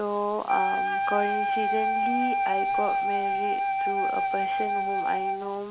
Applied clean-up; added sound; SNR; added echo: none; Wind instrument, woodwind instrument; -5 dB; none.